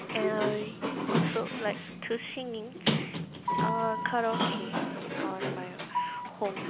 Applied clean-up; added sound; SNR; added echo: none; Sliding door; -2 dB; none.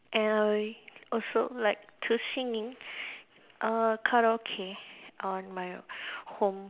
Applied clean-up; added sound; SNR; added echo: none; none; none; none.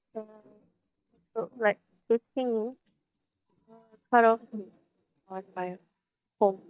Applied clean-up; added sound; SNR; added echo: neural mask model DeepFilterNet 3.